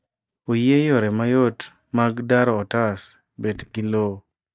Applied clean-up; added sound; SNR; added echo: neural mask model DeepFilterNet 3.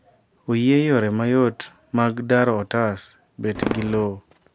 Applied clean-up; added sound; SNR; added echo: none; Fireworks; 15 dB; none.